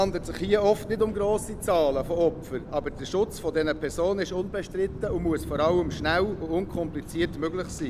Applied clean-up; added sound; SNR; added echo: none; Thunder; 11 dB; none.